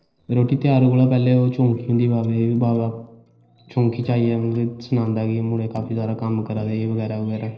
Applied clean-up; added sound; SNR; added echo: neural separator model SepFormer DNS4.